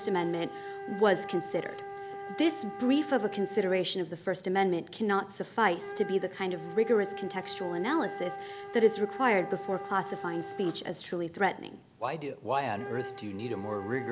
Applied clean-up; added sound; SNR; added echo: none; Wind instrument, woodwind instrument; 11 dB; none.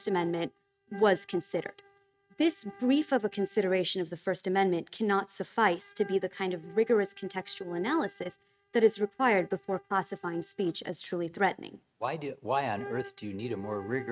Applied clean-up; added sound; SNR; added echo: neural mask model RNNoise.